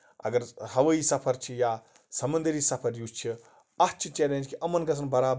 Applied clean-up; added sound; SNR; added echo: none; none; none; none.